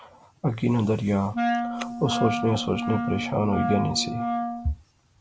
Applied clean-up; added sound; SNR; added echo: none; Wind instrument, woodwind instrument; 2 dB; none.